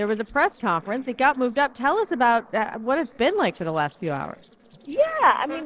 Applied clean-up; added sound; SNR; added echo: neural separator model SepFormer DNS4.